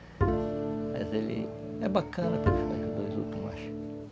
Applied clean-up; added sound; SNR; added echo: none; Bowed string instrument + Electric guitar / Strum; -3 dB; none.